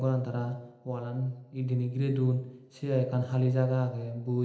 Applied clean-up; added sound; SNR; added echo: none; none; none; reverberation time 0.8 s.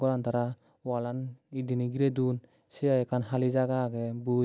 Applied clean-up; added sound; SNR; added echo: none; none; none; none.